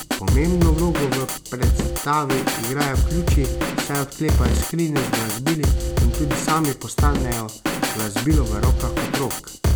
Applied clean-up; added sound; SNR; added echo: none; Drum kit; -3 dB; none.